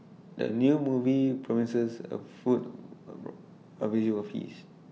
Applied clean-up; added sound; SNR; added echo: none; none; none; none.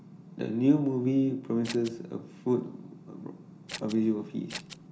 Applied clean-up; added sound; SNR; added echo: none; Scissors; 13 dB; reverberation time 0.4 s.